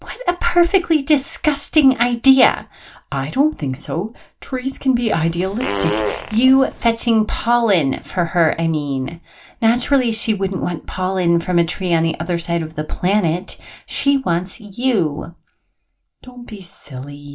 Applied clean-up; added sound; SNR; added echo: none; Fart; 6 dB; reverberation time 0.2 s.